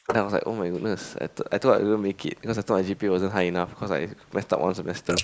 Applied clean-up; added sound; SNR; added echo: neural mask model Resemble Enhance denoiser.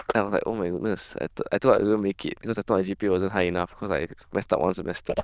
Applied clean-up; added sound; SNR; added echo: neural diffusion model UNIVERSE++.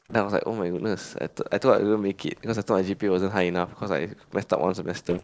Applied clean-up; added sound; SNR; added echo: neural separator model SepFormer DNS4.